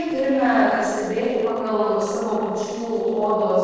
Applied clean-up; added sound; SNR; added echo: neural separator model SepFormer DNS4.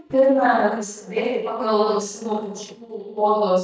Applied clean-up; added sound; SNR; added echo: neural mask model DeepFilterNet 3.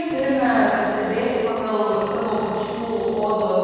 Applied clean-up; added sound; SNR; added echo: none; Cupboard open or close / Door; 18 dB; reverberation time 2.2 s.